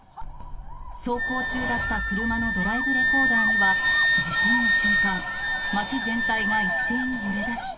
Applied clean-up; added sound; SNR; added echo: none; Wind instrument, woodwind instrument; -4 dB; reverberation time 2.8 s.